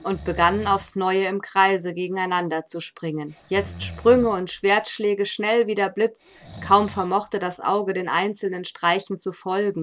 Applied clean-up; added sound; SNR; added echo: none; Breathing; 20 dB; none.